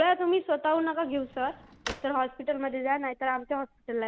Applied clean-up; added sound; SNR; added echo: none; Drawer open or close; 18 dB; none.